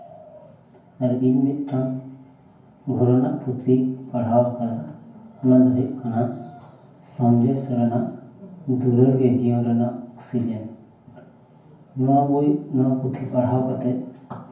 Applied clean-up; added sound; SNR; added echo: none; none; none; reverberation time 0.9 s.